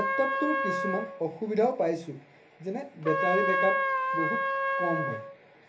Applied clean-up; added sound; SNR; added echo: none; Trumpet; -1 dB; reverberation time 0.3 s.